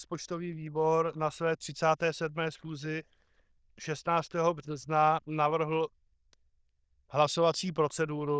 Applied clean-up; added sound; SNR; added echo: neural diffusion model UNIVERSE++.